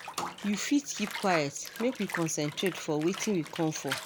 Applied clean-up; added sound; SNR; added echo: none; Bathtub (filling or washing) / Water; 9 dB; none.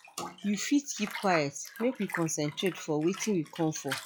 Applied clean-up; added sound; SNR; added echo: classical method log-MMSE.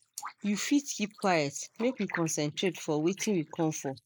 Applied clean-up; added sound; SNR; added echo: neural mask model Resemble Enhance denoiser.